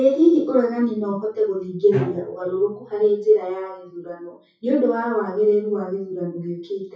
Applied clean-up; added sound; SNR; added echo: classical method WPE with log-MMSE.